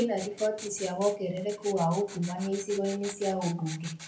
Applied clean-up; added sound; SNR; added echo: none; Writing; 15 dB; reverberation time 0.4 s.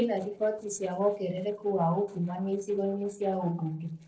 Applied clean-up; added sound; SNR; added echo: neural separator model SepFormer DNS4.